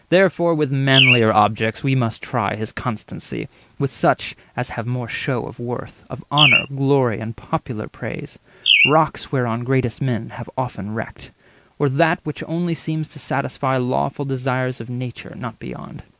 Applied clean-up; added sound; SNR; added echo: none; Bird; 0 dB; none.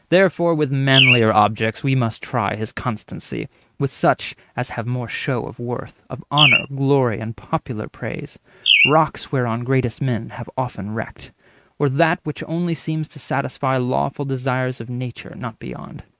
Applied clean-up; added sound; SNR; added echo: neural mask model RNNoise.